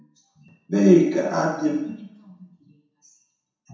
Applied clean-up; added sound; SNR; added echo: none; none; none; reverberation time 0.7 s.